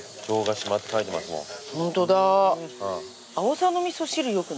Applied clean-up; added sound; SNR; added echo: none; none; none; none.